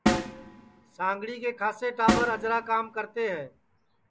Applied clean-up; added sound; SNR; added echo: none; Snare drum; 2 dB; none.